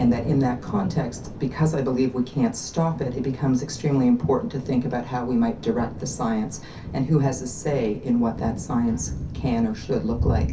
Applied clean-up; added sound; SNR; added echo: none; Thunder / Rain; 9 dB; reverberation time 0.3 s.